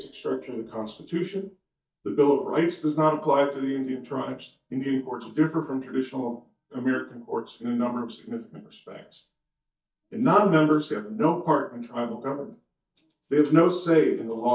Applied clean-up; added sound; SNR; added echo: neural mask model DeepFilterNet 3.